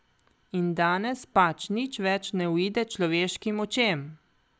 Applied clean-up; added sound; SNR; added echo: none; none; none; none.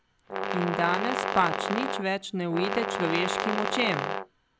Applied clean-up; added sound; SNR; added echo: none; Brass instrument; 1 dB; none.